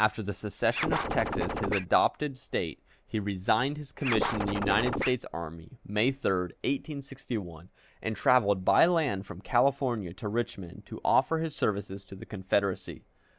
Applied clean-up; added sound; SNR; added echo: none; Scratching (performance technique); 2 dB; none.